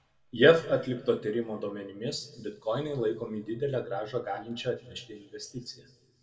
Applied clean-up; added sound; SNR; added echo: none; none; none; reverberation time 1.5 s.